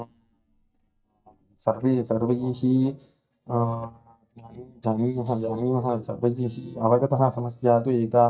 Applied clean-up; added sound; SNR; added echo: neural mask model DeepFilterNet 3.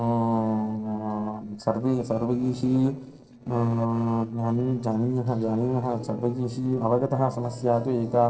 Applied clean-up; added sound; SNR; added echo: neural separator model SepFormer DNS4.